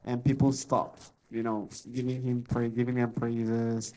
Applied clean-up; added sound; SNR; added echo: neural separator model SepFormer DNS4.